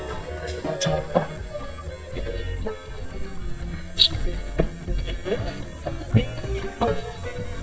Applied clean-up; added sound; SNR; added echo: neural mask model DeepFilterNet 3.